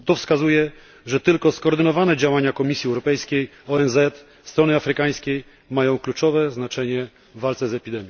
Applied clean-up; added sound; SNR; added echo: none; none; none; none.